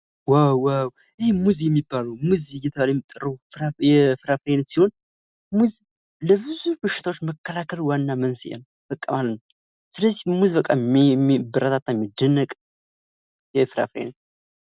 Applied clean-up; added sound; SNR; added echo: none; none; none; none.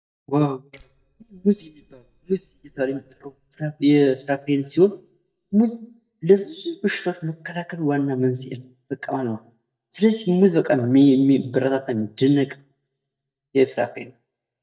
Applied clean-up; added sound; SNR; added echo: neural mask model DeepFilterNet 3.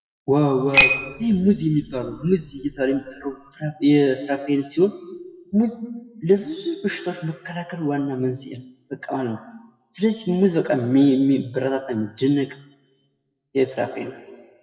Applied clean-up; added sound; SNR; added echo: classical method WPE with log-MMSE.